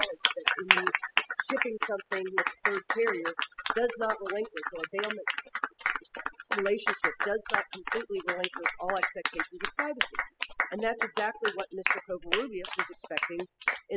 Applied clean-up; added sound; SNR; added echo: classical method spectral subtraction.